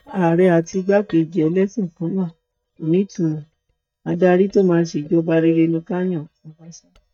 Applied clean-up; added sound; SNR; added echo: neural mask model DeepFilterNet 3.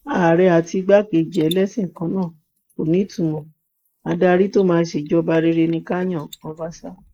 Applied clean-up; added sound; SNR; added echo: neural mask model Resemble Enhance denoiser.